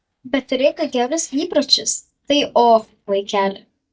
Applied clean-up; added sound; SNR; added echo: neural mask model DeepFilterNet 3.